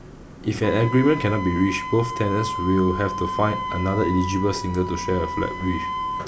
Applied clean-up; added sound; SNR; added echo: none; Wind instrument, woodwind instrument; 7 dB; none.